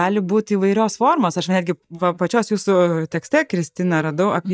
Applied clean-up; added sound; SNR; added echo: neural mask model DeepFilterNet 3.